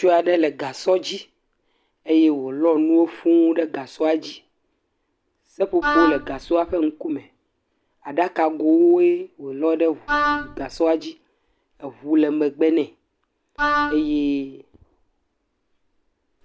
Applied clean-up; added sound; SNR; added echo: none; Wind instrument, woodwind instrument; 2 dB; none.